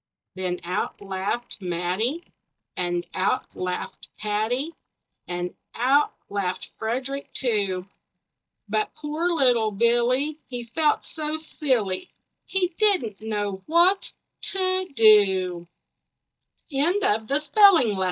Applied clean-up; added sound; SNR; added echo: neural mask model DeepFilterNet 3.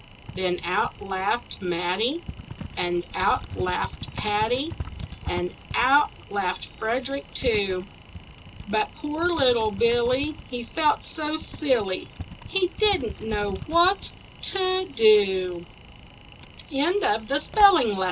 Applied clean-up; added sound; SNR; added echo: none; Typing; 14 dB; reverberation time 0.2 s.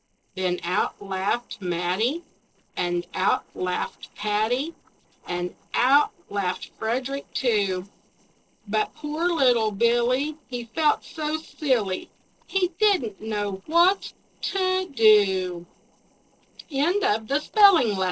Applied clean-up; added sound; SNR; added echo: neural separator model SepFormer DNS4.